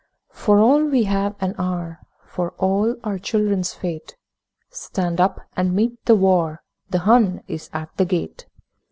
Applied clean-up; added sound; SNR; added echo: none; none; none; none.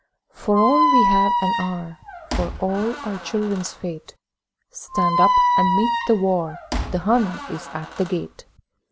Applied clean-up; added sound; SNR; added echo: none; Squeak; -1 dB; none.